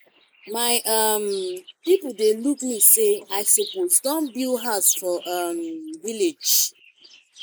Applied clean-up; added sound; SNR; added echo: neural mask model Resemble Enhance denoiser.